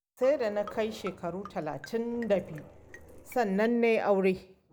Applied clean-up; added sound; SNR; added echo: none; Marimba, xylophone + Dog; 18 dB; none.